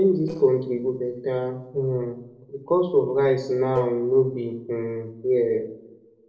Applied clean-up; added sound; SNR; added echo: neural separator model SepFormer DNS4.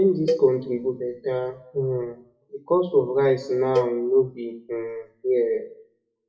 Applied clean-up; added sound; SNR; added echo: classical method WPE with log-MMSE.